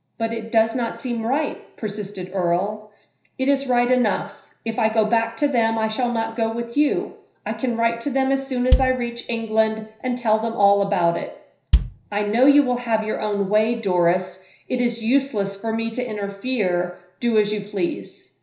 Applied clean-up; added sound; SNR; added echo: none; Bass drum; 2 dB; reverberation time 0.5 s.